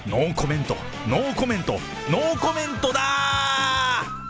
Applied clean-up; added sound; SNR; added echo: none; none; none; none.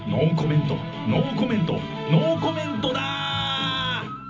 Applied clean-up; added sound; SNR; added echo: none; Wind instrument, woodwind instrument; 16 dB; reverberation time 0.4 s.